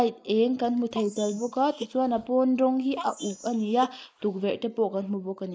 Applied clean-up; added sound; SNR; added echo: neural mask model Resemble Enhance denoiser.